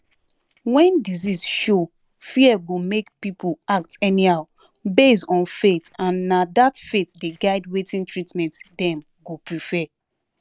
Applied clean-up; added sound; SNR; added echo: neural separator model SepFormer DNS4.